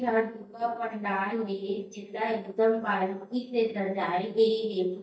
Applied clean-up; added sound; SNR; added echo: neural mask model DeepFilterNet 3.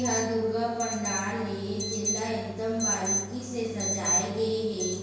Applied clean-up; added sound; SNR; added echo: none; Alarm; 4 dB; reverberation time 1.0 s.